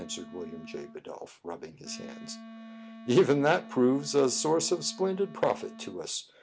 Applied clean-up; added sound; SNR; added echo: none; Wind instrument, woodwind instrument; 17 dB; none.